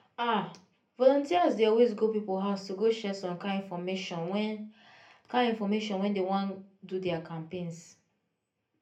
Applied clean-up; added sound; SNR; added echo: none; none; none; reverberation time 0.3 s.